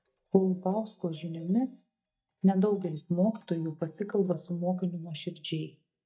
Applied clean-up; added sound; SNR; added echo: neural mask model DeepFilterNet 3.